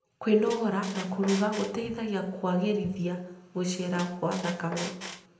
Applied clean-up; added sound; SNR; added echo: none; Squeak; 11 dB; reverberation time 0.7 s.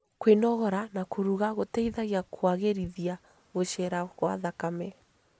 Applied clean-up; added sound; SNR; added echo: none; none; none; none.